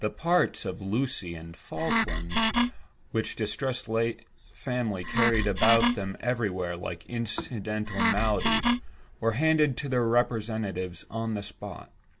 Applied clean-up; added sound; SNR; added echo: none; Wood; -2 dB; none.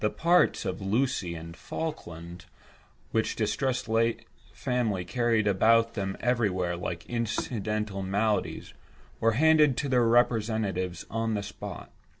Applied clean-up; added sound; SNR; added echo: none; none; none; none.